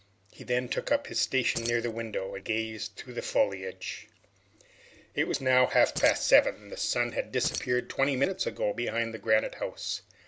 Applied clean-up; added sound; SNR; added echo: none; Keys jangling; 12 dB; none.